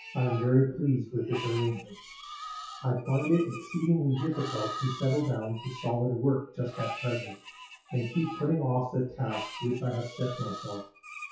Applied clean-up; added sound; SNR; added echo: classical method WPE with log-MMSE.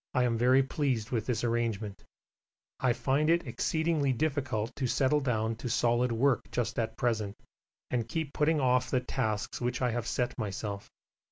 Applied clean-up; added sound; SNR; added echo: none; none; none; none.